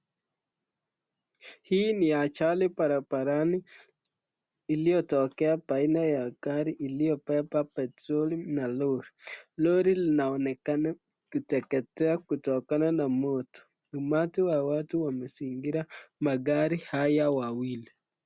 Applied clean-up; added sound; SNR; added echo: none; none; none; none.